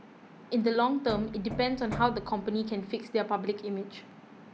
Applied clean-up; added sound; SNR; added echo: none; Knock; 11 dB; none.